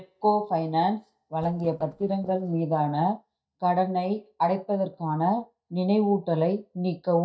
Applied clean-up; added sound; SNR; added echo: neural mask model DeepFilterNet 3.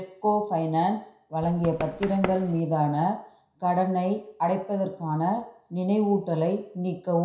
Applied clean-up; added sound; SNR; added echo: none; Run; 10 dB; reverberation time 0.5 s.